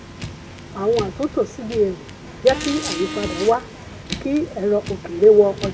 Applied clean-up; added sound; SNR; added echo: none; Car; 11 dB; none.